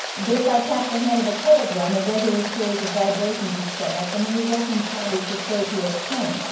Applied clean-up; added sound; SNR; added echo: none; Rain; 7 dB; reverberation time 0.9 s.